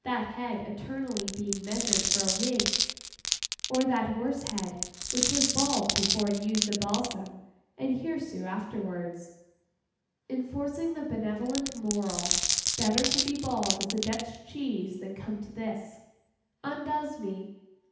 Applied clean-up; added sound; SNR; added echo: none; Glass; -1 dB; reverberation time 0.8 s.